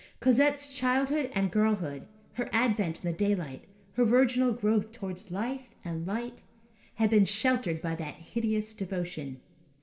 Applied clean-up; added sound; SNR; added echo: none; none; none; reverberation time 1.5 s.